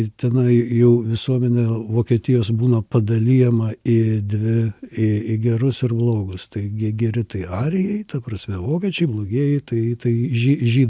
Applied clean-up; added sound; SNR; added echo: none; none; none; none.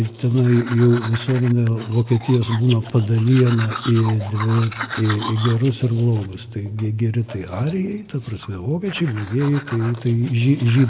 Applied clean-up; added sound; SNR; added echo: none; Domestic sounds, home sounds; 16 dB; reverberation time 1.0 s.